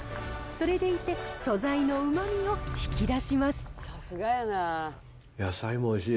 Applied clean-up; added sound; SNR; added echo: none; none; none; none.